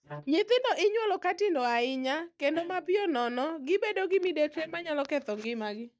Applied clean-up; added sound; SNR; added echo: neural mask model DeepFilterNet 3.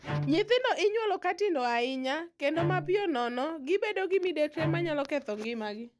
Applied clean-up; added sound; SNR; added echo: none; Bowed string instrument; 9 dB; none.